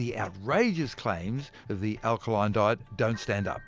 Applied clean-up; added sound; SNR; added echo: none; none; none; none.